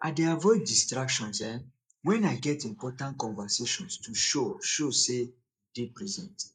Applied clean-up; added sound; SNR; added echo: neural mask model Resemble Enhance denoiser.